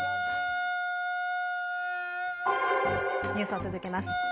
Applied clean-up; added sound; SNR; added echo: none; Wind instrument, woodwind instrument; -2 dB; none.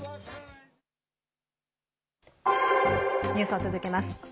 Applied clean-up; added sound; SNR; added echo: none; none; none; none.